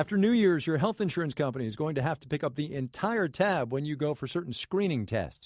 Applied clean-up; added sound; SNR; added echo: none; none; none; none.